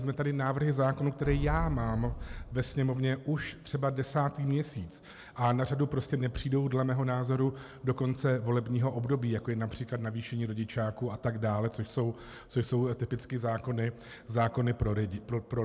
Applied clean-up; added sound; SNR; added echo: none; Boom; 6 dB; none.